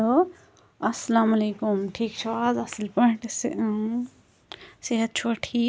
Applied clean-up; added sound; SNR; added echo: none; none; none; none.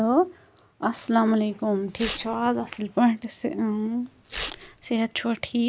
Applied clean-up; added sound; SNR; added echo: none; Tearing; 11 dB; none.